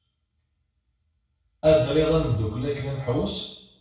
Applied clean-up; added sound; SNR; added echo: none; none; none; reverberation time 0.6 s.